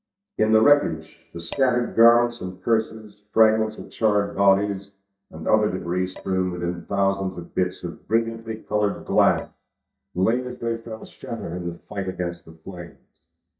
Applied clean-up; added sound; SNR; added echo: neural mask model DeepFilterNet 3.